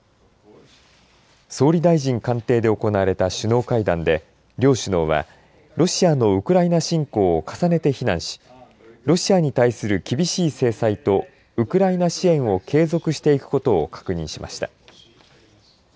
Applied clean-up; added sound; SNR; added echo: none; none; none; none.